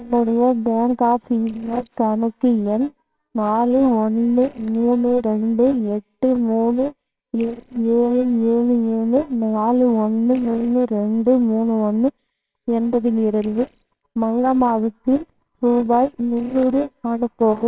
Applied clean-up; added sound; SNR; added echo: neural separator model SepFormer WHAMR!.